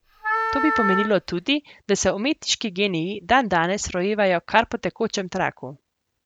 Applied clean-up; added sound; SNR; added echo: none; Wind instrument, woodwind instrument; 2 dB; none.